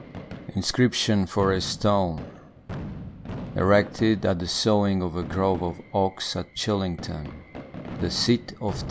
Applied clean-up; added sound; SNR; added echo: none; Fireworks; 13 dB; none.